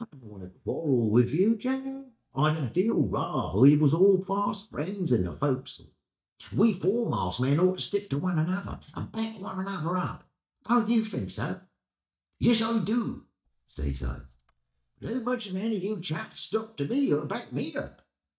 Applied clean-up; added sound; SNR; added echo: neural mask model DeepFilterNet 3.